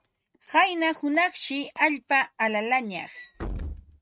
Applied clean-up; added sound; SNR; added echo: neural mask model RNNoise.